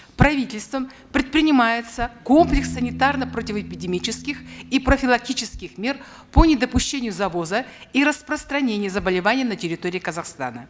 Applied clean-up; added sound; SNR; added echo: none; Piano; 17 dB; none.